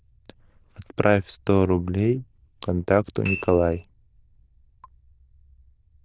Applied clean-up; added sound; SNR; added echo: neural diffusion model UNIVERSE++.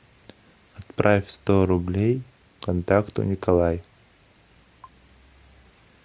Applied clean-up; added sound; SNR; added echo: none; none; none; none.